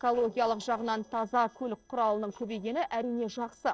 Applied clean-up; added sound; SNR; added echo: neural separator model SepFormer DNS4.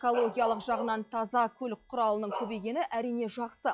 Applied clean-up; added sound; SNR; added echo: classical method log-MMSE.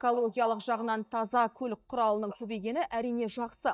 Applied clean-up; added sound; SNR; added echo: neural mask model DeepFilterNet 3.